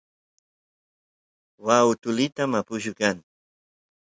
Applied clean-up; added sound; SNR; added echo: none; none; none; none.